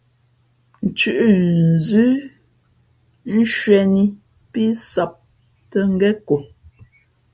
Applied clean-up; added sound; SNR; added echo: none; none; none; none.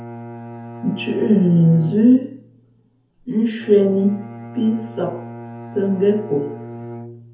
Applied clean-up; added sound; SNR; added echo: none; Bowed string instrument; 15 dB; reverberation time 0.5 s.